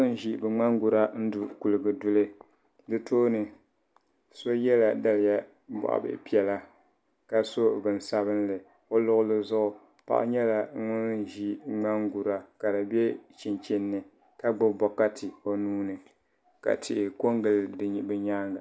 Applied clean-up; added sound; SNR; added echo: none; none; none; none.